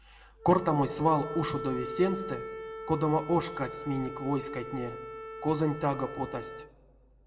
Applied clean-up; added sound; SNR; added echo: none; Wind instrument, woodwind instrument; 10 dB; reverberation time 1.0 s.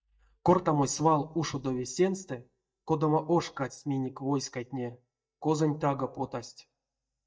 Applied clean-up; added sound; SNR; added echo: neural mask model DeepFilterNet 3.